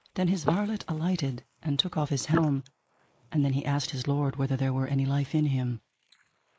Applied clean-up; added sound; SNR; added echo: neural mask model Resemble Enhance denoiser.